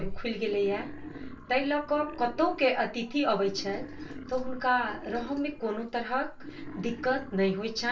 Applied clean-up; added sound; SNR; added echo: none; Wild animals; 15 dB; reverberation time 0.2 s.